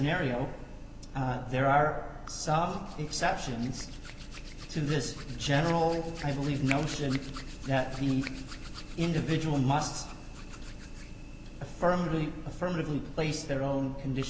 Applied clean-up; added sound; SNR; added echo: none; Hands; 16 dB; none.